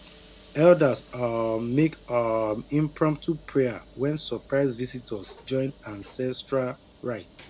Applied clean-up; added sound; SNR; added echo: none; Sliding door / Hiss; 19 dB; none.